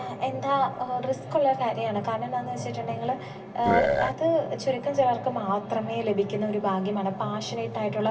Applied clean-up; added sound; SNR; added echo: none; Burping, eructation; -2 dB; reverberation time 0.1 s.